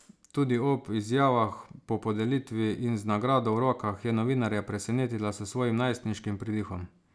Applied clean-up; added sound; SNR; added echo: none; none; none; none.